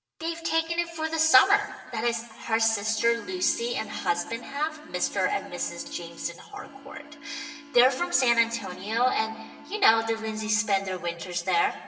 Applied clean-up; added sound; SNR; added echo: none; Organ; 19 dB; reverberation time 1.3 s.